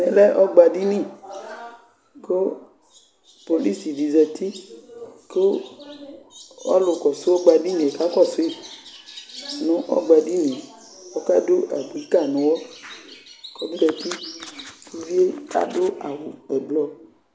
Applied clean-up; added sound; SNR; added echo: none; none; none; none.